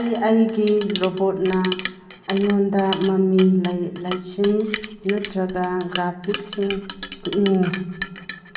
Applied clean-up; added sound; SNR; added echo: none; Chink, clink; 10 dB; reverberation time 0.2 s.